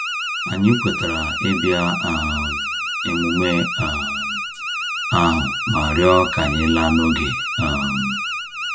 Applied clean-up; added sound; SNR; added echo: none; Alarm; 3 dB; none.